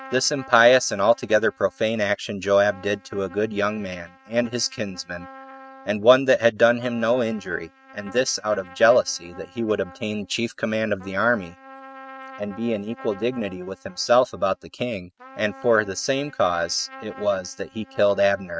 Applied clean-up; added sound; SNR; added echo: neural mask model RNNoise.